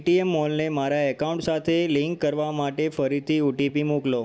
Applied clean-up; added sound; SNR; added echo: none; none; none; none.